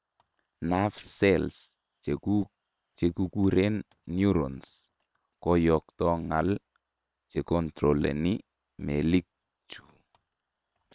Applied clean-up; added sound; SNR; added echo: neural separator model SepFormer WHAM!.